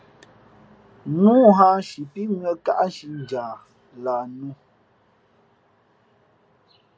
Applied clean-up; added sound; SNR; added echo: none; none; none; none.